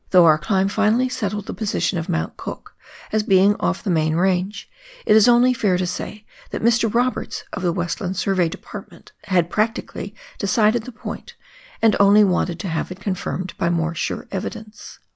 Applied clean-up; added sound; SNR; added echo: none; none; none; none.